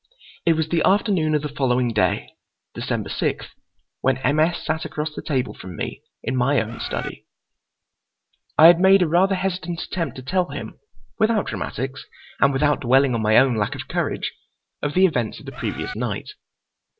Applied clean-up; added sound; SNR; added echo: none; Bird; 12 dB; none.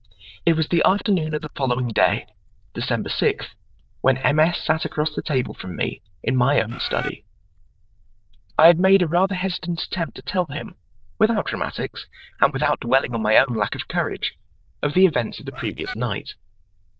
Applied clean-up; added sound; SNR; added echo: neural diffusion model UNIVERSE++.